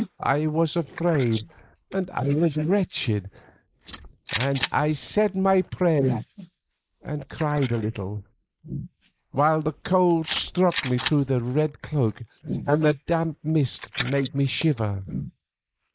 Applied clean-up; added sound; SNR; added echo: neural mask model Resemble Enhance denoiser.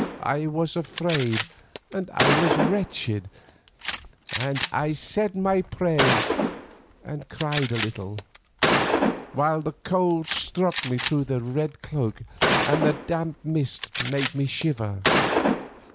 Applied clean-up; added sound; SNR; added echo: none; Gunshot, gunfire; 1 dB; none.